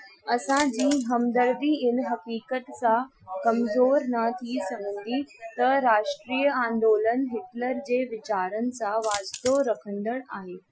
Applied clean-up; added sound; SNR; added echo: classical method Wiener filter.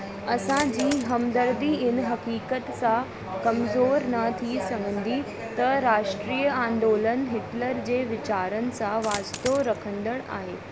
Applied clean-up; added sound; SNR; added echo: none; Coin (dropping); 12 dB; none.